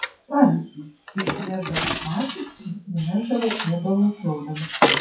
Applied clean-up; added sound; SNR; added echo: classical method WPE with log-MMSE.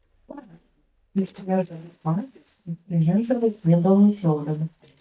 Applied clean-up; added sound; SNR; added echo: neural mask model DeepFilterNet 3.